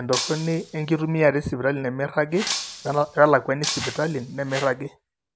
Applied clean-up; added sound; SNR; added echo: none; Shatter + Whoosh, swoosh, swish; 9 dB; none.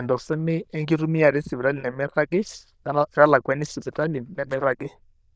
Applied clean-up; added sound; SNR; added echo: neural diffusion model UNIVERSE++.